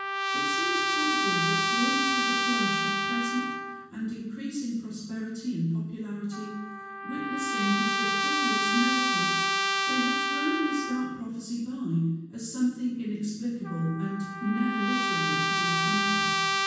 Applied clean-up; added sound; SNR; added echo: none; Trumpet; -2 dB; reverberation time 1.2 s.